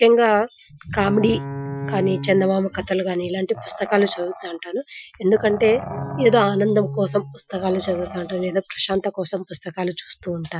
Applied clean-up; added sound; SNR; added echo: classical method Wiener filter.